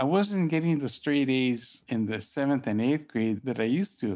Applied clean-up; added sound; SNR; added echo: none; none; none; none.